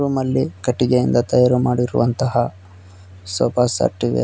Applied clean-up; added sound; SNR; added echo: none; none; none; none.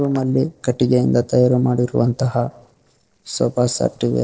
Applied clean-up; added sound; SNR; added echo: neural separator model SepFormer DNS4.